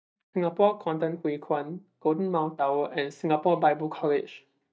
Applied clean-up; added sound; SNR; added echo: neural mask model DeepFilterNet 3.